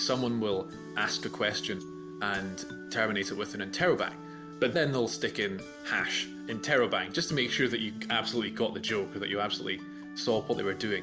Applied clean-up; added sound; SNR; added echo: none; none; none; none.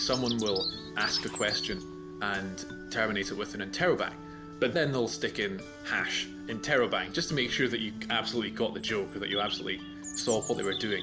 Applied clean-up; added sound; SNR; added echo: none; Bird vocalization, bird call, bird song + Bird; 11 dB; none.